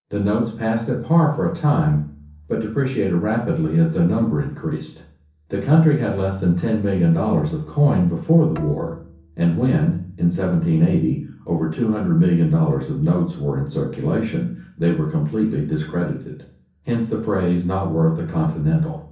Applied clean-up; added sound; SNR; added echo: none; Bowed string instrument; 19 dB; reverberation time 0.6 s.